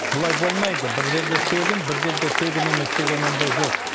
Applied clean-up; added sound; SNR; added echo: none; Applause; -2 dB; none.